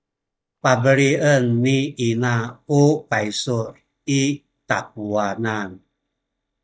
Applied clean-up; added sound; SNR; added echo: neural mask model DeepFilterNet 3.